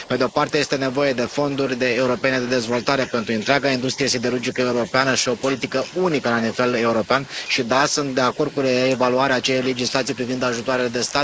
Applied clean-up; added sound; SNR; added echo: neural mask model Resemble Enhance denoiser.